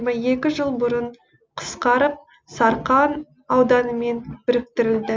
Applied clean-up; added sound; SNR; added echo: none; none; none; none.